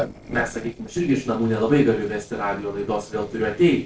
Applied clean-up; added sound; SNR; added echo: neural separator model SepFormer DNS4.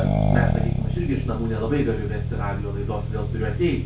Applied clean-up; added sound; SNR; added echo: none; Accelerating, revving, vroom; -3 dB; reverberation time 0.3 s.